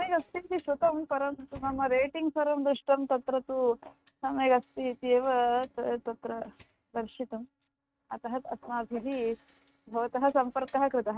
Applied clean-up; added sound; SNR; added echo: neural mask model RNNoise.